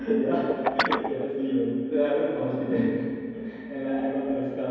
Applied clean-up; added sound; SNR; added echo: none; Guitar; 5 dB; reverberation time 2.2 s.